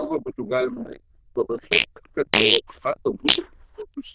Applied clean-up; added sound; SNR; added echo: neural diffusion model UNIVERSE++.